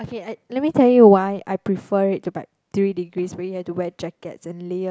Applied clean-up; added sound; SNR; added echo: none; none; none; none.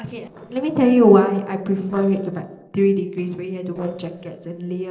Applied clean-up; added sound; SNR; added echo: neural separator model SepFormer DNS4.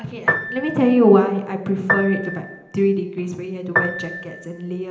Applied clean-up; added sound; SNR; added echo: none; Piano; 5 dB; reverberation time 0.9 s.